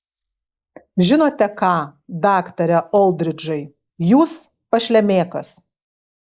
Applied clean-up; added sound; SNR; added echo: neural mask model Resemble Enhance denoiser.